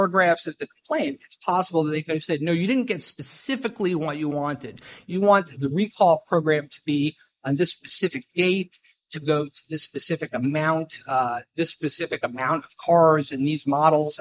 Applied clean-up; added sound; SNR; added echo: neural mask model Resemble Enhance denoiser.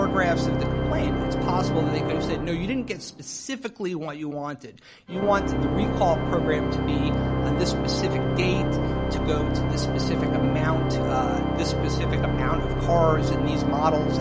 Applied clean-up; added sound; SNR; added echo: none; Organ; -4 dB; none.